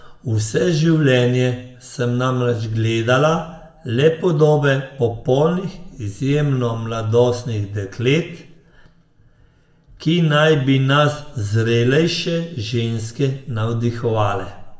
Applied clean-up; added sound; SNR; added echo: none; none; none; reverberation time 0.7 s.